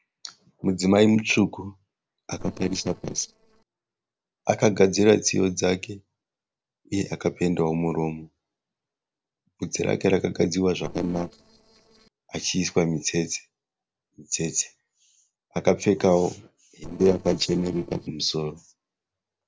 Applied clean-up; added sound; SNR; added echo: neural separator model SepFormer DNS4.